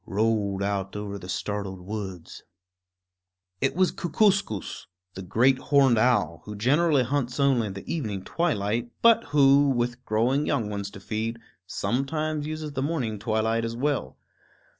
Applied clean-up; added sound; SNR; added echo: none; none; none; none.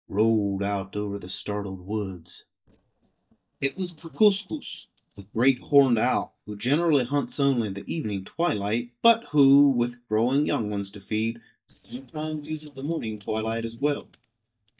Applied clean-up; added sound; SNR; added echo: neural mask model DeepFilterNet 3.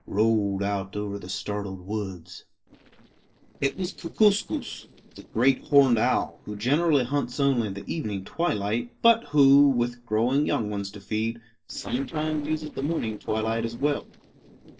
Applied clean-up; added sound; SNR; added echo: neural separator model SepFormer DNS4.